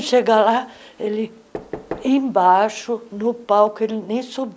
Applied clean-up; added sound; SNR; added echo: none; Knock / Wood; 19 dB; none.